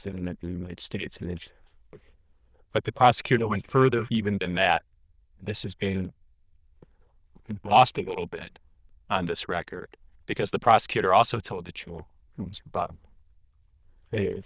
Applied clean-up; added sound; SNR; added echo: neural diffusion model UNIVERSE++.